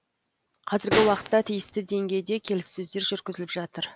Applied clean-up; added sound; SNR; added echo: none; Snare drum; 6 dB; none.